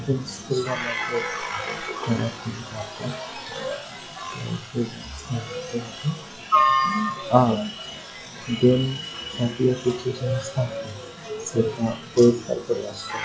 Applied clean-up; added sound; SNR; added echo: classical method log-MMSE.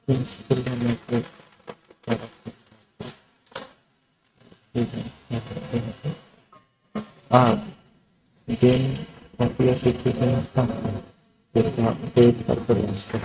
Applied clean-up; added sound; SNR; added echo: neural mask model RNNoise.